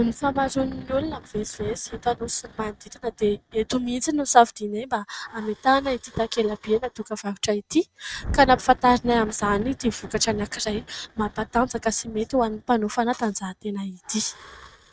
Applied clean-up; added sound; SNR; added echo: neural mask model RNNoise.